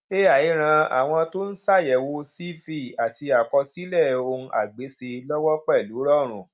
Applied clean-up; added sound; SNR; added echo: none; none; none; none.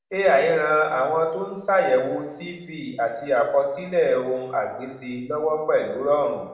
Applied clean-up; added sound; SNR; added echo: none; none; none; reverberation time 0.8 s.